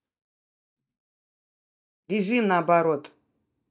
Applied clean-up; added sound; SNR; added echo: neural mask model DeepFilterNet 3.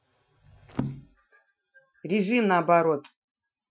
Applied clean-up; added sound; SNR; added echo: classical method Wiener filter.